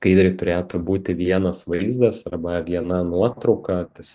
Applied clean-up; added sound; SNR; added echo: neural mask model DeepFilterNet 3.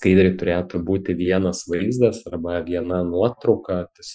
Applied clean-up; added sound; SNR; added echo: classical method Wiener filter.